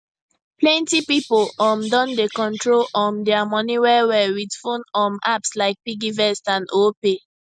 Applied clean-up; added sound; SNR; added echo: none; Bird vocalization, bird call, bird song; 19 dB; none.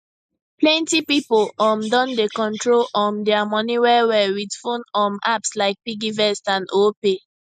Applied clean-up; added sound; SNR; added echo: neural mask model Resemble Enhance denoiser.